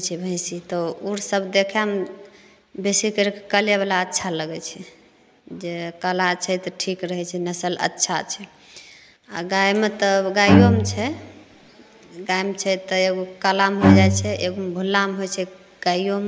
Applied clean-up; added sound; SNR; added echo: none; Bowed string instrument; -3 dB; none.